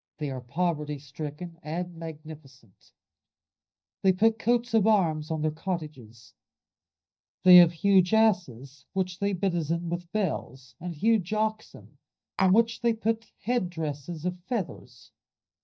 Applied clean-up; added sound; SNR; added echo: neural mask model DeepFilterNet 3.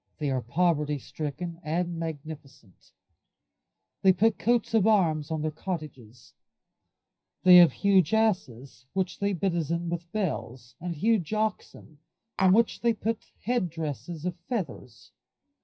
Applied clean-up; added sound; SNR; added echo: classical method WPE with log-MMSE.